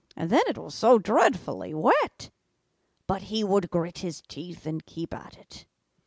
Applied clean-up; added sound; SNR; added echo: none; none; none; none.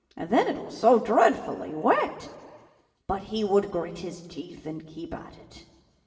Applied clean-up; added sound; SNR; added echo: none; none; none; reverberation time 1.7 s.